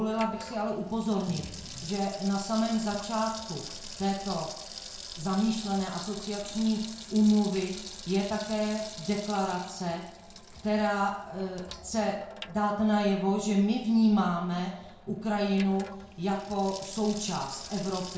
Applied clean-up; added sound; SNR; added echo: none; Sink (filling or washing) / Water tap, faucet; 15 dB; reverberation time 0.5 s.